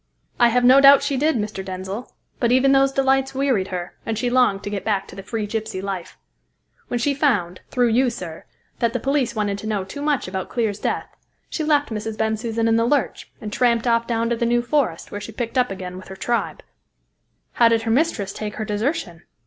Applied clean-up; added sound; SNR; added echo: none; none; none; none.